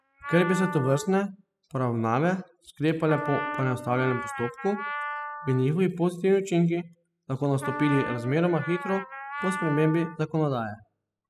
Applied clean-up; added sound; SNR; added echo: classical method spectral subtraction.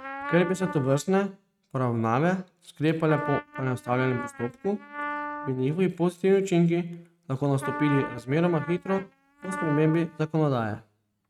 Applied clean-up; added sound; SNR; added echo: neural mask model RNNoise.